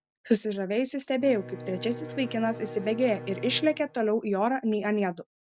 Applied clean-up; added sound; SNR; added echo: none; Bowed string instrument; 15 dB; none.